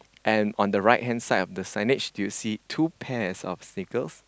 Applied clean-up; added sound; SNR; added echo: none; none; none; none.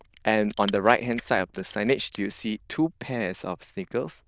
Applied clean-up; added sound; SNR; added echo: neural diffusion model UNIVERSE++.